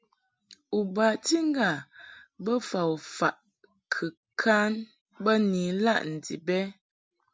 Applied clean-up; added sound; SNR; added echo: none; none; none; none.